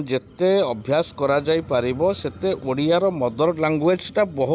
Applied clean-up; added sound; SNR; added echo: none; none; none; none.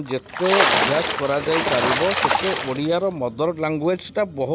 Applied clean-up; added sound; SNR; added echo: none; Splash, splatter; 0 dB; none.